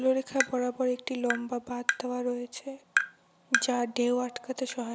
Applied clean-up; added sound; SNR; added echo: none; Tap; 5 dB; none.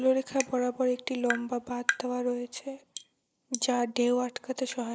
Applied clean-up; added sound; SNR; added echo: neural mask model Resemble Enhance denoiser.